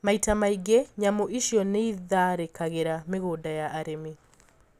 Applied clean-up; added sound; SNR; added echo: none; none; none; none.